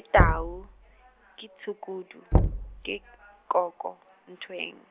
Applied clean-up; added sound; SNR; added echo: none; Knock; -3 dB; none.